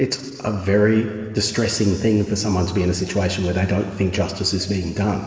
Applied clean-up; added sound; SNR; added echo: none; none; none; reverberation time 2.5 s.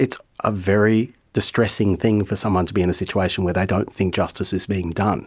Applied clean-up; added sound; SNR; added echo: none; none; none; none.